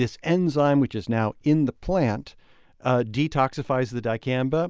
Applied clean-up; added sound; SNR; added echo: none; none; none; none.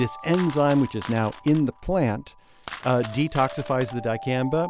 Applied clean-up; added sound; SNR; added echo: none; Alarm + Coin (dropping); 13 dB; none.